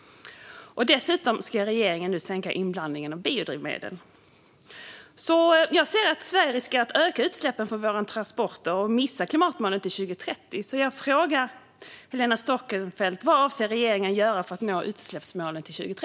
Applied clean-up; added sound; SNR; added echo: none; none; none; none.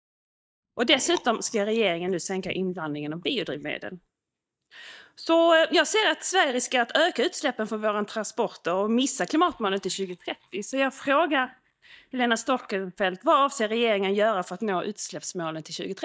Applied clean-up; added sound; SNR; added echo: neural mask model DeepFilterNet 3.